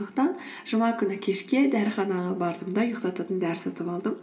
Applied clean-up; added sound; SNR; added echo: none; none; none; reverberation time 2.7 s.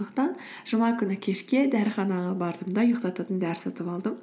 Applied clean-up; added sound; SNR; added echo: none; none; none; none.